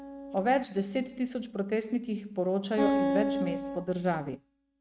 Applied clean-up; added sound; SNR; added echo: neural mask model RNNoise.